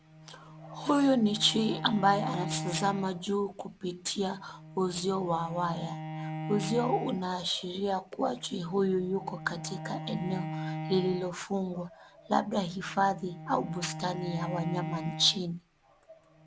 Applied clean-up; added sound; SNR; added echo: none; Bowed string instrument; 9 dB; none.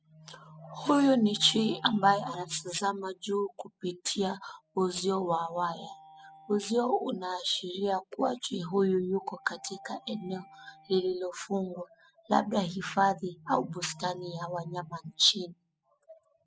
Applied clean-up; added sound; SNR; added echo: classical method spectral subtraction.